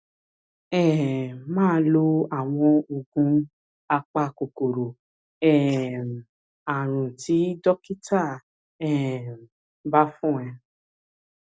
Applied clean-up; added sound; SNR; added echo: none; none; none; none.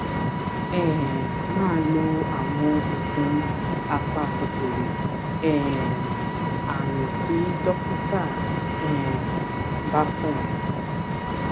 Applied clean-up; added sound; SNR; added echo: none; Vehicle; -2 dB; none.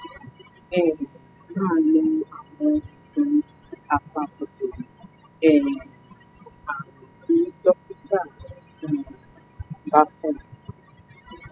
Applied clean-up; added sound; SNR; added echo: classical method spectral subtraction.